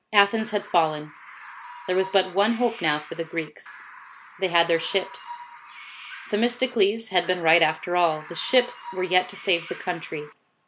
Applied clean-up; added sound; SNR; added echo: none; Bird; 15 dB; none.